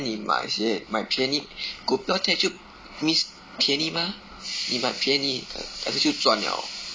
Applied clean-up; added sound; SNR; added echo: none; none; none; none.